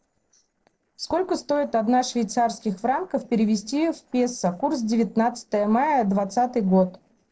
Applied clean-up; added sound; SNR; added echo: neural separator model SepFormer DNS4.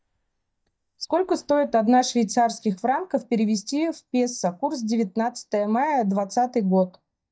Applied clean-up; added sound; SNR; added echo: neural mask model DeepFilterNet 3.